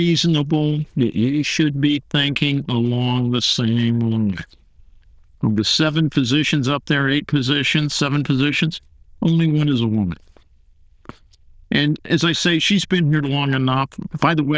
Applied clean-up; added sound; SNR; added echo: neural diffusion model UNIVERSE++.